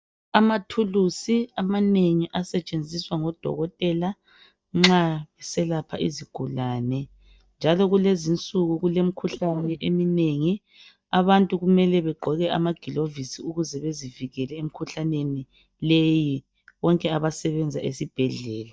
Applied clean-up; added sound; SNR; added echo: neural mask model DeepFilterNet 3.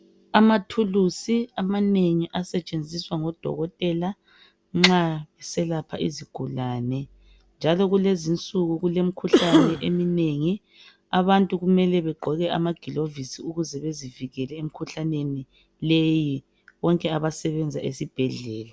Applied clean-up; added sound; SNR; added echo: none; Cough; -2 dB; none.